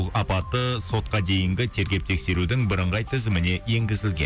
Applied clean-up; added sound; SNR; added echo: none; none; none; none.